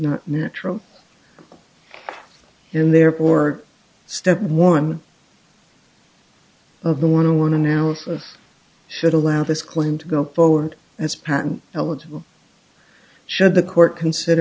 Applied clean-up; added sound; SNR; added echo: none; none; none; none.